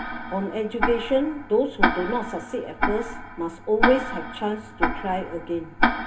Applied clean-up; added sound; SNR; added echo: none; Tick-tock; 0 dB; reverberation time 0.2 s.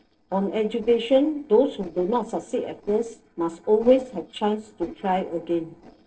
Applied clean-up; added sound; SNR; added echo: neural separator model SepFormer DNS4.